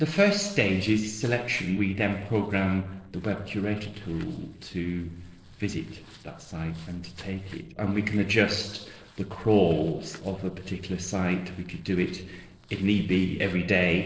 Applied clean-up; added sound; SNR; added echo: neural separator model SepFormer DNS4.